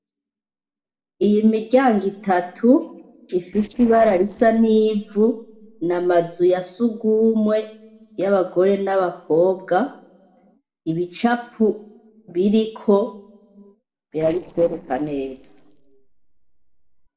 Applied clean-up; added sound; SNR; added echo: neural separator model SepFormer DNS4.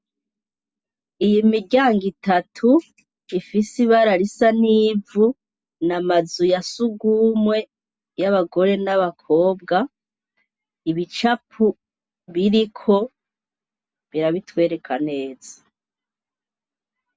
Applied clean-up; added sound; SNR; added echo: none; none; none; none.